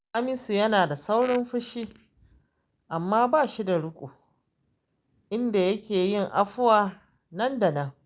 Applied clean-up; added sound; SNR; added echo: none; none; none; none.